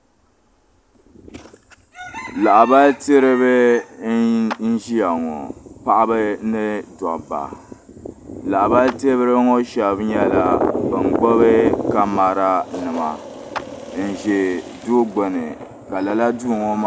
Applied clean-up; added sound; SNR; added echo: none; Clapping; 19 dB; none.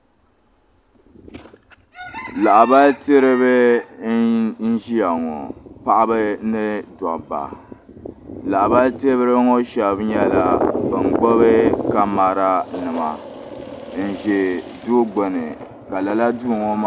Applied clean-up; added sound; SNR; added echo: none; none; none; none.